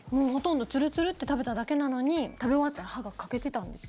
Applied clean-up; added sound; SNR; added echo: none; none; none; none.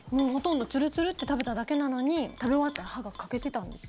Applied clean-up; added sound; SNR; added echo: none; Tap / Glass + Scissors; 16 dB; none.